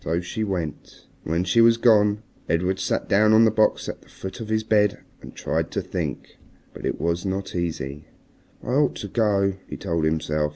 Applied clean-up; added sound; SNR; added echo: none; none; none; none.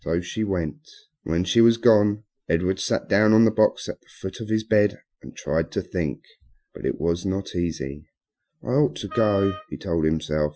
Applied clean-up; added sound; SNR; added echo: classical method Wiener filter.